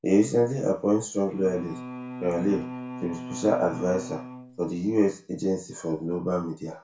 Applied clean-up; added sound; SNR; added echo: none; Bowed string instrument; 11 dB; reverberation time 0.3 s.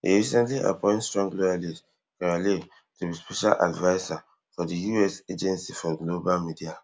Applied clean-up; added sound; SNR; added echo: none; none; none; none.